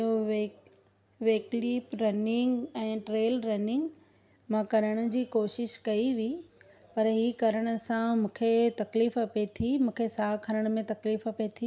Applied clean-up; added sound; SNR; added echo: none; none; none; none.